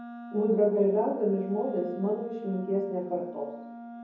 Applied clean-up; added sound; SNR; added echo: none; Wind instrument, woodwind instrument; 14 dB; reverberation time 1.2 s.